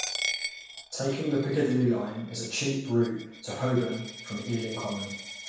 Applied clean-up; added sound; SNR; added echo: none; Coin (dropping); 9 dB; reverberation time 0.7 s.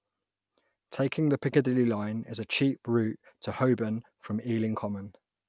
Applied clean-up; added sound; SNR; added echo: none; none; none; none.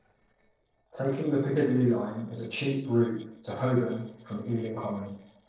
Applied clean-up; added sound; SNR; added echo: neural separator model SepFormer DNS4.